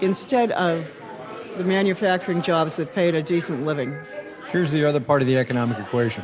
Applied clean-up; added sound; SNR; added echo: none; none; none; none.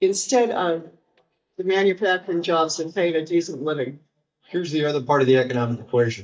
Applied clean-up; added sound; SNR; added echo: neural mask model DeepFilterNet 3.